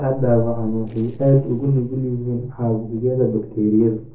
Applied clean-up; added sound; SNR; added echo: neural separator model SepFormer DNS4.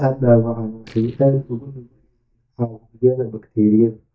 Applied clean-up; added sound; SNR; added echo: neural mask model DeepFilterNet 3.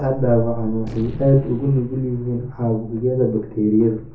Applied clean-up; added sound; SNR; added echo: none; Gunshot, gunfire; 18 dB; reverberation time 0.6 s.